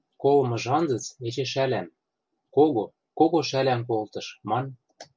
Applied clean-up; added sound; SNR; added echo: none; none; none; none.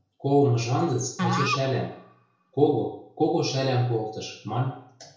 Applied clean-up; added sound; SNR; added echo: none; Musical instrument; 8 dB; reverberation time 0.5 s.